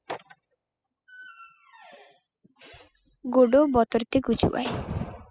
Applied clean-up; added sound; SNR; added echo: classical method spectral subtraction.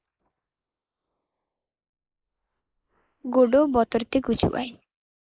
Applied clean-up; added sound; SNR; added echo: neural mask model Resemble Enhance denoiser.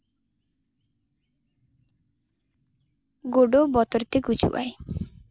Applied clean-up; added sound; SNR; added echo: none; none; none; none.